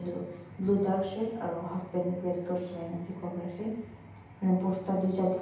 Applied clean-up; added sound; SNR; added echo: none; none; none; reverberation time 0.9 s.